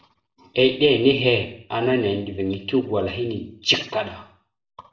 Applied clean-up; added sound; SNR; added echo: none; none; none; reverberation time 0.6 s.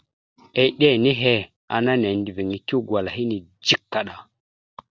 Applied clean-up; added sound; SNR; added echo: none; none; none; none.